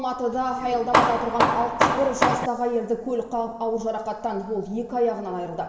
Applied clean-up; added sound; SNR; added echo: none; Hammer; -3 dB; reverberation time 1.9 s.